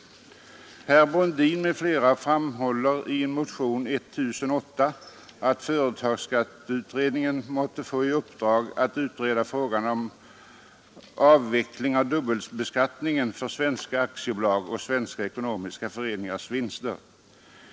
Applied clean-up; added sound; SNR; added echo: none; none; none; none.